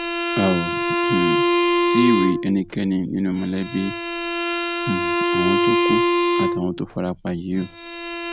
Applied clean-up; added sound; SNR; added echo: none; Bowed string instrument; -2 dB; none.